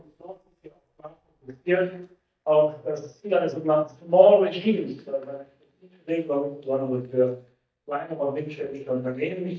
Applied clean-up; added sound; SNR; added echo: neural mask model DeepFilterNet 3.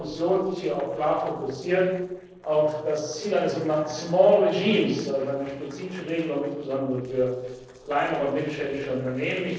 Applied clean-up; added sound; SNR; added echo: neural separator model SepFormer DNS4.